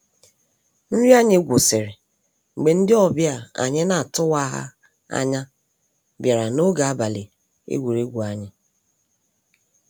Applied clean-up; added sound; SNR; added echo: none; none; none; none.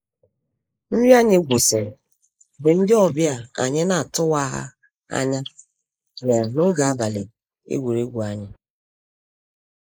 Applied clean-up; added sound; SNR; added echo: neural mask model Resemble Enhance denoiser.